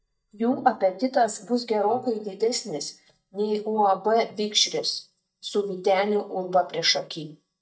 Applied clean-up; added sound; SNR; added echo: neural mask model DeepFilterNet 3.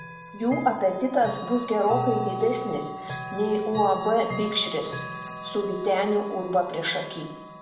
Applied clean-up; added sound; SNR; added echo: none; Chime / Clock; 9 dB; reverberation time 0.8 s.